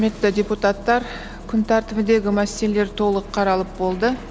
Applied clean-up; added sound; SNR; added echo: none; Engine starting; 15 dB; none.